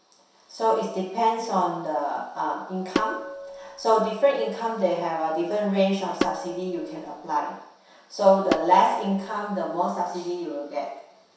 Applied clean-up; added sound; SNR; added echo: none; Tabla; 7 dB; reverberation time 0.7 s.